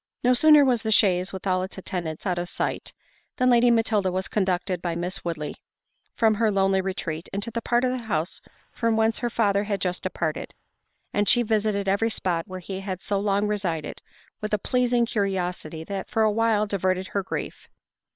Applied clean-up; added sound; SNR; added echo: neural separator model SepFormer WHAM!.